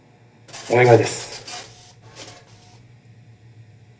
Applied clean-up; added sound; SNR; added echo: none; Printer; 16 dB; reverberation time 0.3 s.